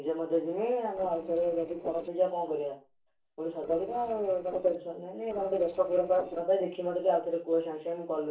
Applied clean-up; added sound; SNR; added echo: neural separator model SepFormer DNS4.